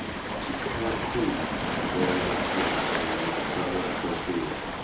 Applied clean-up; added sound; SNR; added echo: none; Waves, surf; -3 dB; reverberation time 0.4 s.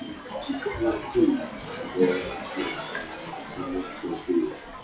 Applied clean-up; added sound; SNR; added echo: classical method WPE with log-MMSE.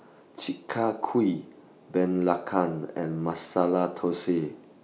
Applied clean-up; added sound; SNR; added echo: none; none; none; none.